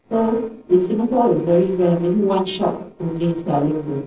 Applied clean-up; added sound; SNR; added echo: neural separator model SepFormer DNS4.